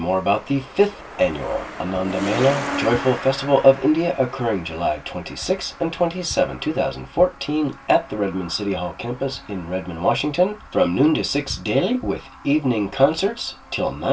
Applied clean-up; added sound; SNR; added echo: none; Truck; 14 dB; reverberation time 0.1 s.